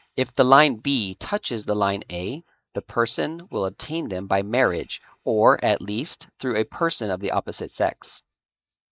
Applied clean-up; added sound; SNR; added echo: neural mask model Resemble Enhance denoiser.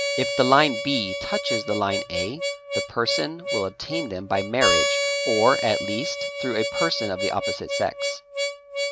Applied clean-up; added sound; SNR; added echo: none; Harmonica; 1 dB; none.